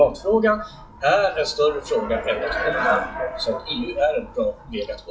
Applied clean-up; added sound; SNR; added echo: classical method WPE with log-MMSE.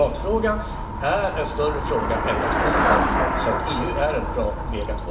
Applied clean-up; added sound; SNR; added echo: none; Traffic noise, roadway noise / Bicycle; -2 dB; reverberation time 0.7 s.